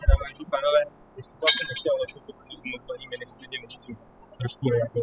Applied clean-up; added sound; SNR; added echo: classical method spectral subtraction.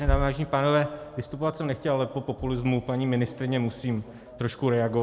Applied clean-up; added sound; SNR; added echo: none; none; none; none.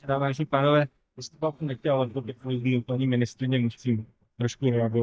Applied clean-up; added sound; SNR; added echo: neural mask model DeepFilterNet 3.